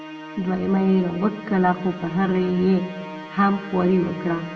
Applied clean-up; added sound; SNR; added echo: none; Musical instrument; 14 dB; reverberation time 1.1 s.